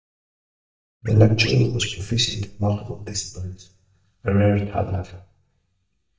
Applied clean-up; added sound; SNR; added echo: neural mask model DeepFilterNet 3.